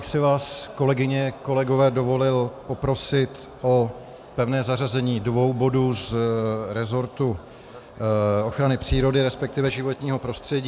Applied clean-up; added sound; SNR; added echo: none; none; none; none.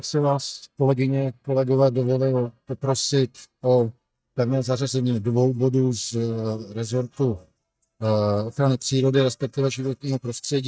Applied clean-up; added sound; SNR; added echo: neural mask model DeepFilterNet 3.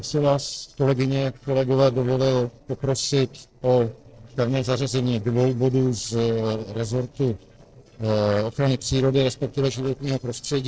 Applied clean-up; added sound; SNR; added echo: neural separator model SepFormer DNS4.